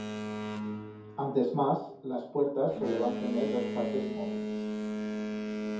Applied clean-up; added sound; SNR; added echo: none; Boat, Water vehicle; 3 dB; reverberation time 0.6 s.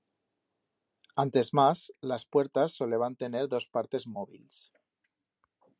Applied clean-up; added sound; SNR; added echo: none; none; none; none.